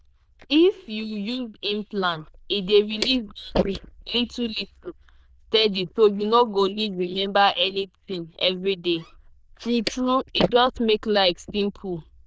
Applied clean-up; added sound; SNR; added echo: neural diffusion model UNIVERSE++.